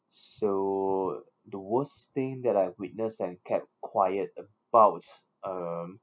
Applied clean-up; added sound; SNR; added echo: none; none; none; none.